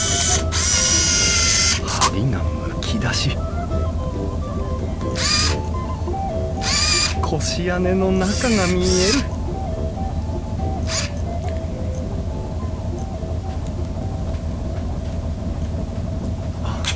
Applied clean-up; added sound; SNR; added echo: none; Car + Camera; -4 dB; none.